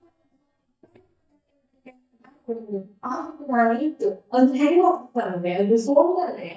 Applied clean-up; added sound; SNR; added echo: neural mask model DeepFilterNet 3.